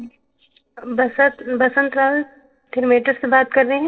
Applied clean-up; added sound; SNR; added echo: neural separator model SepFormer DNS4.